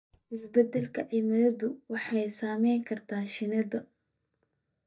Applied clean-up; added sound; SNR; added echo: neural mask model DeepFilterNet 3.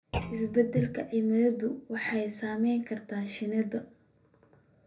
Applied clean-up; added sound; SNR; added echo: none; Thump, thud; 12 dB; reverberation time 0.3 s.